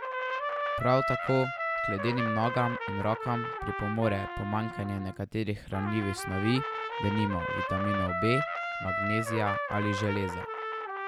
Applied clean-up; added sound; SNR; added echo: none; Trumpet; 2 dB; none.